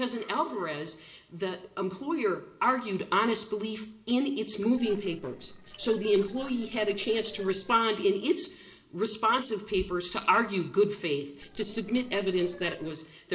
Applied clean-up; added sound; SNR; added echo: neural separator model SepFormer DNS4.